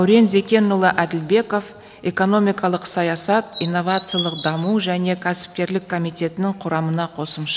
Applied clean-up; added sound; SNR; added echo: none; Chirp, tweet; 6 dB; none.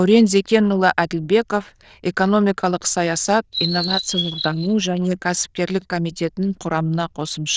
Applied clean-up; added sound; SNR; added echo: neural diffusion model UNIVERSE++.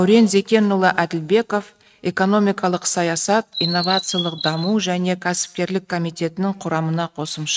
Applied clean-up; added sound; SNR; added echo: neural mask model RNNoise.